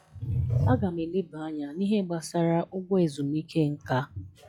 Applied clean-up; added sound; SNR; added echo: classical method log-MMSE.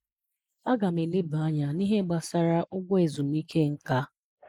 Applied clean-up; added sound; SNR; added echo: neural mask model Resemble Enhance denoiser.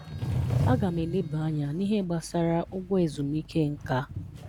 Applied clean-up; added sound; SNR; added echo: none; Sliding door; 4 dB; none.